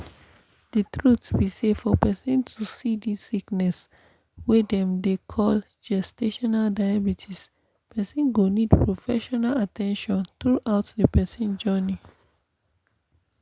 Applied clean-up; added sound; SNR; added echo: none; none; none; none.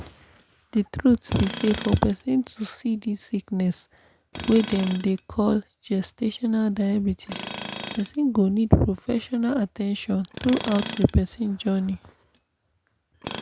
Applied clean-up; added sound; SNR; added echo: none; Tools; 14 dB; none.